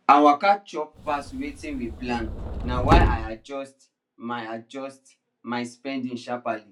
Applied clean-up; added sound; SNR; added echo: none; Subway, metro, underground; 0 dB; none.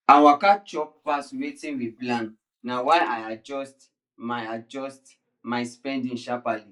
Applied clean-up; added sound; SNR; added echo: neural mask model Resemble Enhance denoiser.